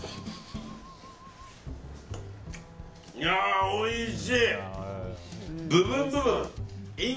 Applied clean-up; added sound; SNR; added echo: none; none; none; none.